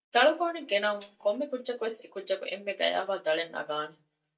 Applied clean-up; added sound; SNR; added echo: neural mask model DeepFilterNet 3.